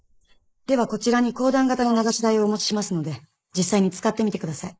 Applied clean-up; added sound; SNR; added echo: neural mask model Resemble Enhance denoiser.